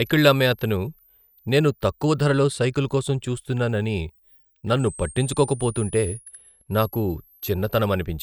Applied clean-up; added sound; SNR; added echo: neural mask model RNNoise.